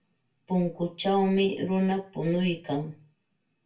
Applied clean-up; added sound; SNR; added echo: none; none; none; reverberation time 0.2 s.